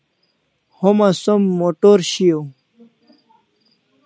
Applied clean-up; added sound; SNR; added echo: none; none; none; none.